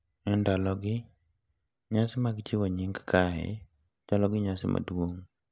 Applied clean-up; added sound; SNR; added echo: none; none; none; none.